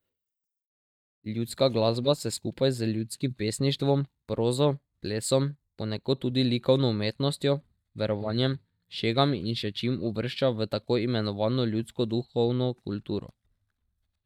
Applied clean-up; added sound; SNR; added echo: neural mask model DeepFilterNet 3.